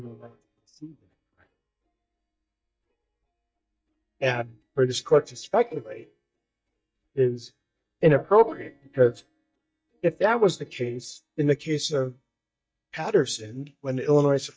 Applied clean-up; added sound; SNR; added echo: neural mask model DeepFilterNet 3.